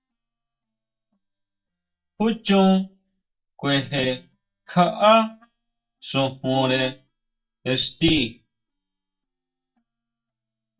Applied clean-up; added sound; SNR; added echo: neural mask model DeepFilterNet 3.